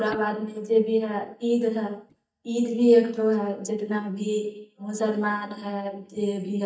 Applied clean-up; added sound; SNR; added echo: neural mask model DeepFilterNet 3.